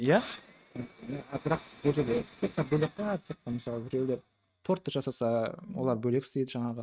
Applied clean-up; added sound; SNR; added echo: neural mask model RNNoise.